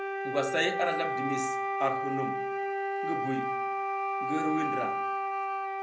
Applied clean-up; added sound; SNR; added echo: none; Wind instrument, woodwind instrument; -3 dB; reverberation time 0.5 s.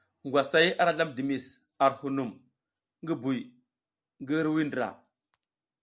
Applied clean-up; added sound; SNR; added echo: none; none; none; none.